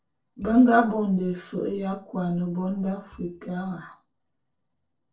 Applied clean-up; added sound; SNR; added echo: neural separator model SepFormer DNS4.